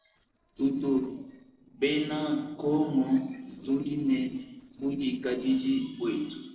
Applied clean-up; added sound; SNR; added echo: neural separator model SepFormer DNS4.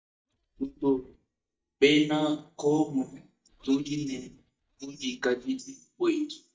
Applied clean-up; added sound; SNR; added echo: neural mask model DeepFilterNet 3.